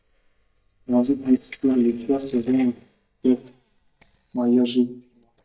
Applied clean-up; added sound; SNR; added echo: neural mask model DeepFilterNet 3.